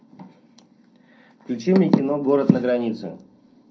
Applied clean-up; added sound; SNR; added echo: none; none; none; reverberation time 0.2 s.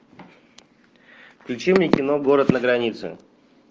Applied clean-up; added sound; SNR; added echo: none; none; none; none.